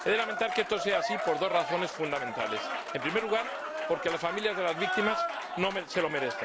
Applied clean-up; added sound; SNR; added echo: none; Applause / Cheering; 3 dB; none.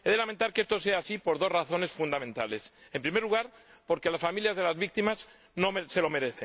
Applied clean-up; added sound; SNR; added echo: none; none; none; none.